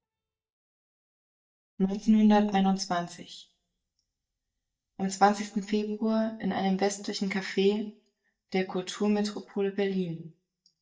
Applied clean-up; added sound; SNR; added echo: neural mask model DeepFilterNet 3.